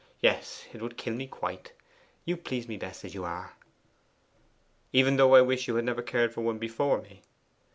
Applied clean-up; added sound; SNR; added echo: none; none; none; none.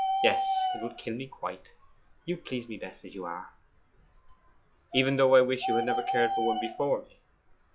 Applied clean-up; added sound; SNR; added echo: classical method log-MMSE.